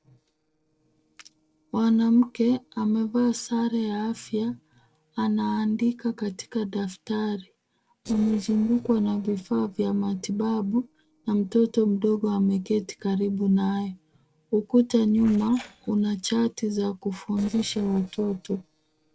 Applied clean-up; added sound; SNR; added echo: neural separator model SepFormer DNS4.